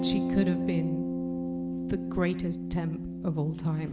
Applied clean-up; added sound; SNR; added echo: none; none; none; none.